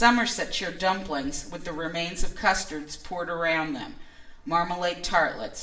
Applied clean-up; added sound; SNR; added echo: none; none; none; reverberation time 0.6 s.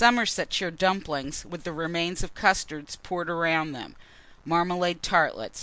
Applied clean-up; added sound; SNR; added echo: none; none; none; none.